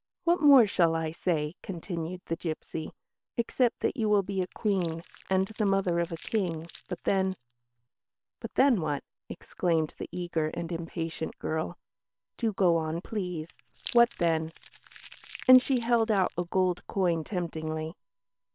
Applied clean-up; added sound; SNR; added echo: neural separator model SepFormer WHAM!.